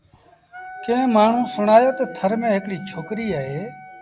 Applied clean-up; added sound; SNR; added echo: none; Wind instrument, woodwind instrument; 16 dB; none.